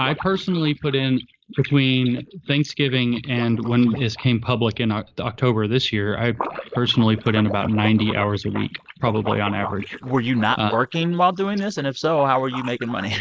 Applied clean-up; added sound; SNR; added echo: neural mask model Resemble Enhance denoiser.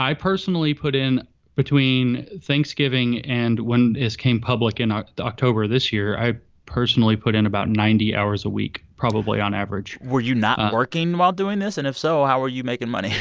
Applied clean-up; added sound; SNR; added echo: none; none; none; none.